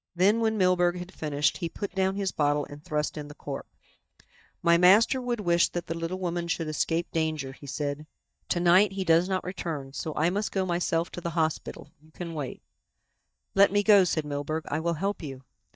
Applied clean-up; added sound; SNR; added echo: neural mask model DeepFilterNet 3.